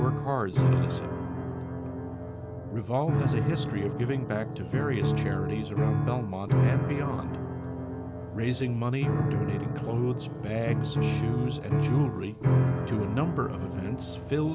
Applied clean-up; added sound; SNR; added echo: none; Piano; -3 dB; none.